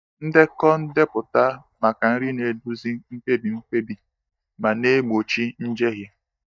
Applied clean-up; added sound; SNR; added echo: neural mask model DeepFilterNet 3.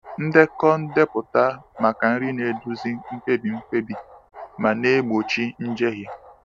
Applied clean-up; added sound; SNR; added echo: none; Bark; 17 dB; none.